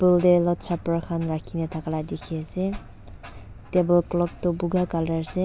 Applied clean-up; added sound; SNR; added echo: none; none; none; none.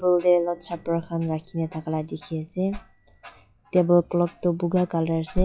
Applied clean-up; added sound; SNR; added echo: classical method log-MMSE.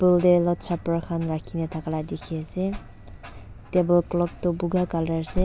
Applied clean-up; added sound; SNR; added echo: none; Alarm; 13 dB; none.